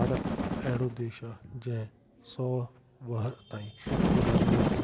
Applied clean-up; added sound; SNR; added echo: none; Bird; -3 dB; none.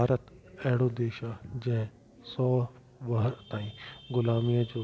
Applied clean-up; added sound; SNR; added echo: none; none; none; none.